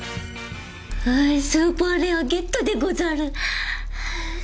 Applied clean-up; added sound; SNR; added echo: none; none; none; none.